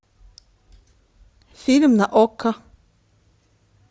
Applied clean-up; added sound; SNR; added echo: none; none; none; none.